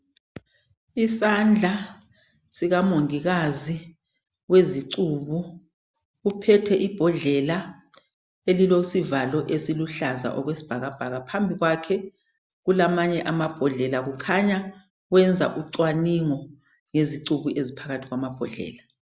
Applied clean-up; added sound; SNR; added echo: none; none; none; none.